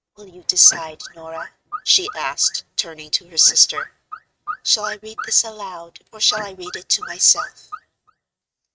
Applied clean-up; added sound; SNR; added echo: neural mask model RNNoise.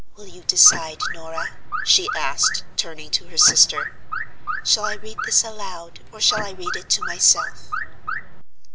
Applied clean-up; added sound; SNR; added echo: none; Alarm / Car; 9 dB; none.